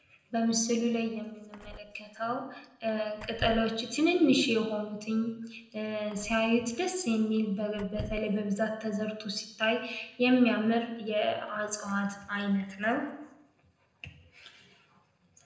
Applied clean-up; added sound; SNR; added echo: neural separator model SepFormer DNS4.